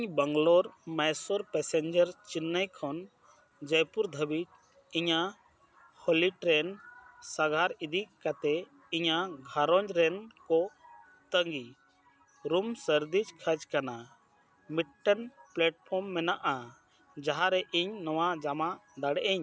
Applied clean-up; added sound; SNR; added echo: none; none; none; none.